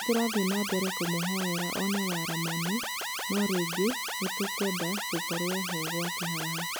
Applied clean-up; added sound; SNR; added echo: none; Alarm; 2 dB; none.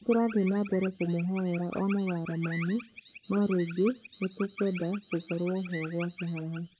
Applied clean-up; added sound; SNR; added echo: neural mask model Resemble Enhance denoiser.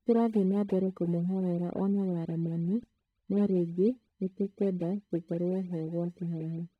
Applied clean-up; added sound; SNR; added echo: neural mask model DeepFilterNet 3.